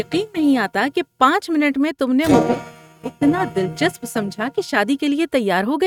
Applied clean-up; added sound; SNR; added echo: neural mask model RNNoise.